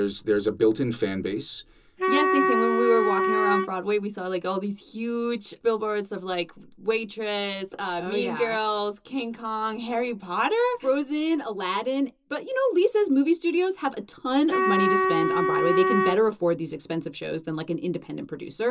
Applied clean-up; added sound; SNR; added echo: none; Wind instrument, woodwind instrument; -1 dB; reverberation time 0.2 s.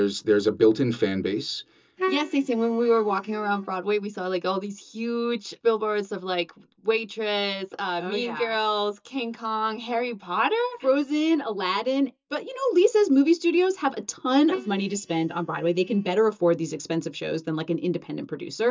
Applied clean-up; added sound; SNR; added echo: neural mask model DeepFilterNet 3.